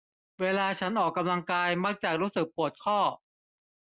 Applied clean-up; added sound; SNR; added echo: none; none; none; none.